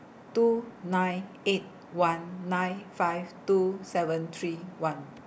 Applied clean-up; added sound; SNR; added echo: none; none; none; none.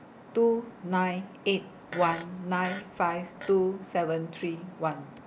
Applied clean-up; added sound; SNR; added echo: none; Fart; 14 dB; none.